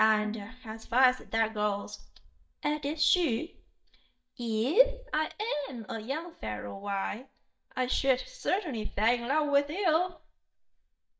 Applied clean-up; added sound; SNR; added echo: neural mask model DeepFilterNet 3.